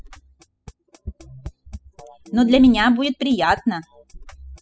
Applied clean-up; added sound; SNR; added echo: classical method spectral subtraction.